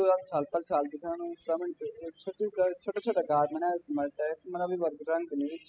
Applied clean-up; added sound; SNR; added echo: classical method spectral subtraction.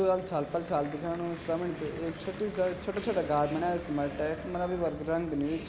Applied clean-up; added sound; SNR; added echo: none; Applause / Crowd + Aircraft; 17 dB; none.